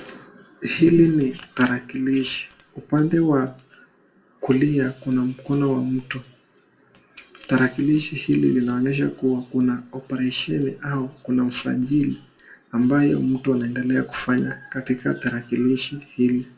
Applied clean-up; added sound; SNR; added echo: none; none; none; reverberation time 0.3 s.